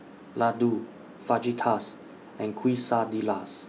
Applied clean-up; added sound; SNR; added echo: none; none; none; none.